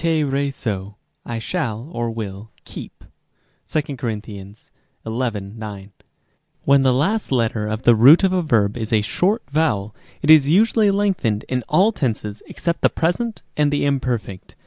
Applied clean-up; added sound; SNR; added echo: none; none; none; none.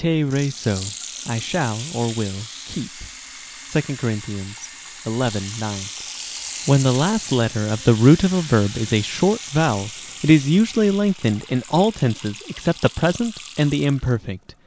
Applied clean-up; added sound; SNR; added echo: none; Sink (filling or washing) / Water tap, faucet; 14 dB; none.